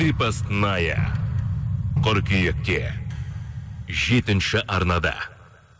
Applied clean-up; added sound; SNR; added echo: none; none; none; none.